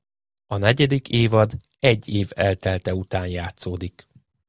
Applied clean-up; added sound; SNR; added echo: none; none; none; none.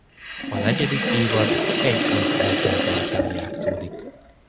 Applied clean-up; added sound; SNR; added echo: none; Sink (filling or washing); -4 dB; none.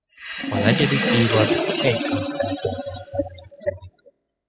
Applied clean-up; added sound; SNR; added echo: classical method spectral subtraction.